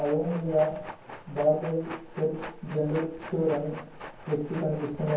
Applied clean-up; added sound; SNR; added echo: none; Train; 13 dB; reverberation time 0.9 s.